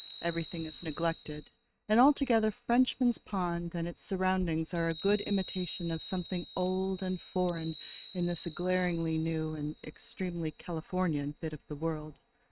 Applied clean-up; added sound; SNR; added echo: neural mask model RNNoise.